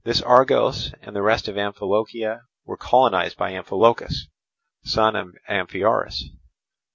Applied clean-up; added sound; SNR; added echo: none; none; none; none.